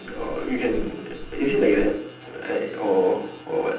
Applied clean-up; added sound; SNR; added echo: none; Wind; 9 dB; reverberation time 0.6 s.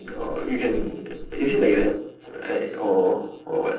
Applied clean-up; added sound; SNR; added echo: neural separator model SepFormer DNS4.